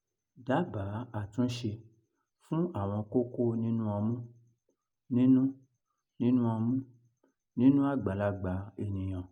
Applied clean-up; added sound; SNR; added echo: none; none; none; none.